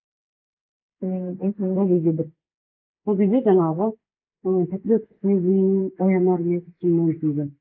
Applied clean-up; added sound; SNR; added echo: neural mask model Resemble Enhance denoiser.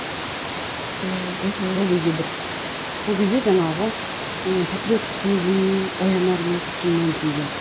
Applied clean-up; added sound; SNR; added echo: none; Water; 4 dB; none.